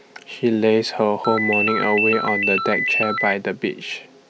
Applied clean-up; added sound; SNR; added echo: none; Ringtone; 1 dB; none.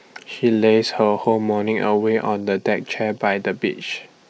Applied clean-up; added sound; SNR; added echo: neural mask model Resemble Enhance denoiser.